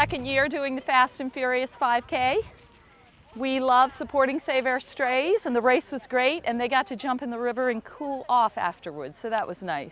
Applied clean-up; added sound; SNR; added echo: none; none; none; none.